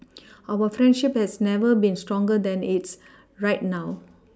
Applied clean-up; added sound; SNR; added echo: none; none; none; none.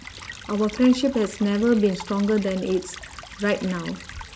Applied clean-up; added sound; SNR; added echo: none; Stream / Trickle, dribble; 16 dB; none.